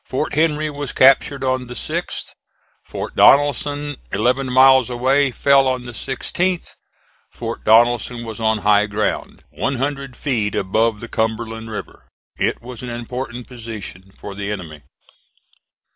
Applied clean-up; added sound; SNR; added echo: none; none; none; none.